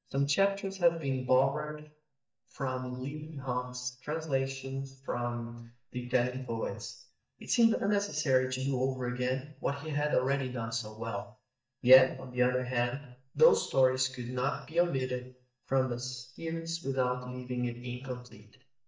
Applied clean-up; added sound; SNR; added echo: neural mask model DeepFilterNet 3.